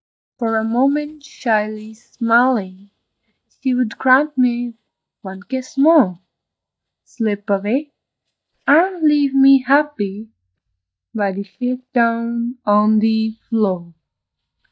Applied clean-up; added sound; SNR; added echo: neural mask model DeepFilterNet 3.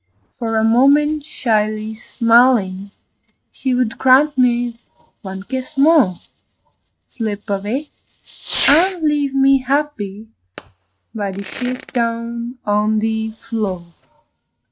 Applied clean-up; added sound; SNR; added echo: neural mask model RNNoise.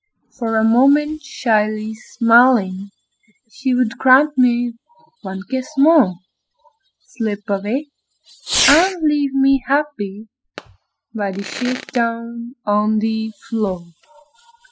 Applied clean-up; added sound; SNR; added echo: classical method spectral subtraction.